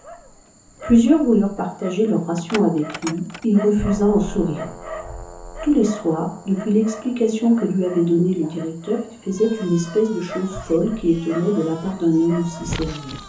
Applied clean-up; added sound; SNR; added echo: none; Dog; 15 dB; reverberation time 0.8 s.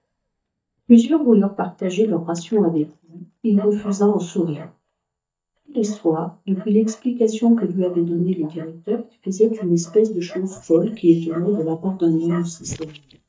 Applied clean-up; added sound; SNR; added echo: neural mask model DeepFilterNet 3.